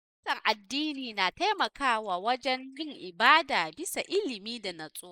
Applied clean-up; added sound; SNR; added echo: neural mask model Resemble Enhance denoiser.